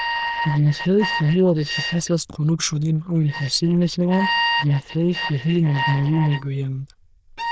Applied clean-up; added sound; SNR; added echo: neural diffusion model UNIVERSE++.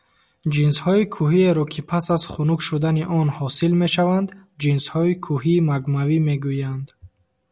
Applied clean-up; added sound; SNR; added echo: none; none; none; none.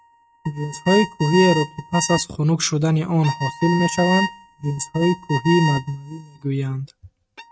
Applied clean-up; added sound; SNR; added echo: neural mask model RNNoise.